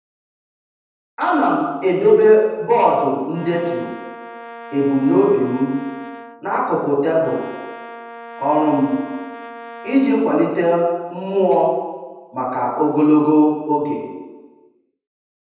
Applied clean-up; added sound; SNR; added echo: none; Brass instrument; 16 dB; reverberation time 1.1 s.